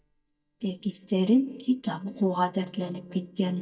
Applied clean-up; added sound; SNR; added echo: neural mask model DeepFilterNet 3.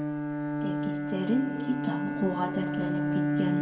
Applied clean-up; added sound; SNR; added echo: none; Bowed string instrument; -2 dB; reverberation time 2.3 s.